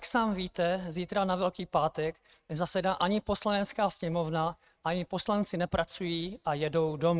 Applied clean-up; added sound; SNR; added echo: neural mask model RNNoise.